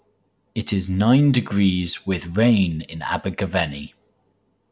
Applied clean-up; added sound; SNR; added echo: none; none; none; none.